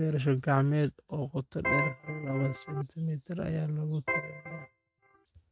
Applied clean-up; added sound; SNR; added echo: neural mask model RNNoise.